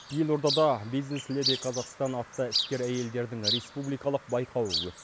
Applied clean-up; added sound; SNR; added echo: none; Chirp, tweet; 5 dB; none.